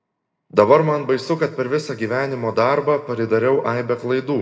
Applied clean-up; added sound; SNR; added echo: none; none; none; reverberation time 1.7 s.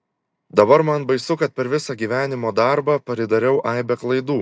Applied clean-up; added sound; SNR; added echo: none; none; none; none.